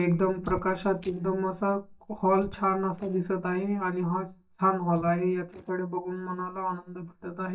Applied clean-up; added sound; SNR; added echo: neural mask model DeepFilterNet 3.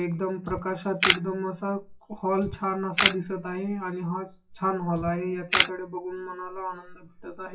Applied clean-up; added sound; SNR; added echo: classical method WPE with log-MMSE.